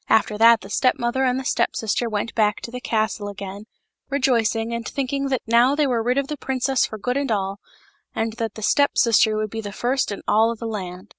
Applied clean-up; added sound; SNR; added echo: none; none; none; none.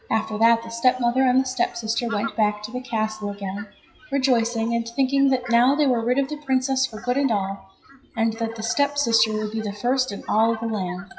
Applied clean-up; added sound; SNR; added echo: classical method WPE with log-MMSE.